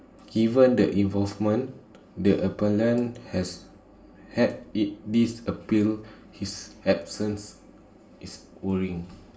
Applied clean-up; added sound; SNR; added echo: none; none; none; reverberation time 0.4 s.